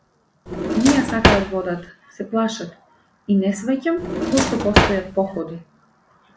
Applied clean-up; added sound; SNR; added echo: none; Drawer open or close; -2 dB; none.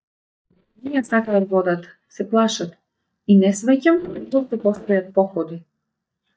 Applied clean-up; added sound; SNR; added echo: neural mask model DeepFilterNet 3.